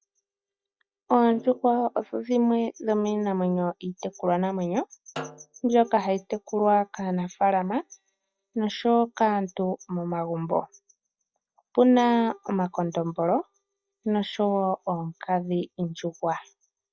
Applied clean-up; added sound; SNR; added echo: neural mask model DeepFilterNet 3.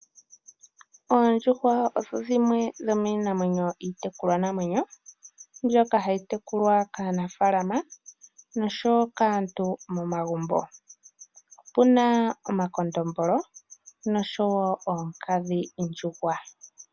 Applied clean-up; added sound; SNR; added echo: none; none; none; none.